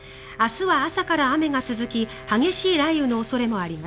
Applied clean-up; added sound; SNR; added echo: none; Wind instrument, woodwind instrument; 20 dB; none.